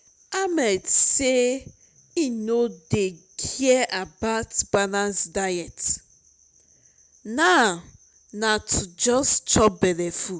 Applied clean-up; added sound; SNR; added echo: none; none; none; none.